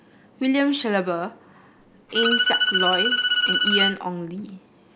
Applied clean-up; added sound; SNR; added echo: none; Bowed string instrument; -5 dB; none.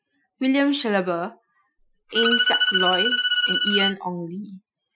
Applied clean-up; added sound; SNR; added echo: classical method Wiener filter.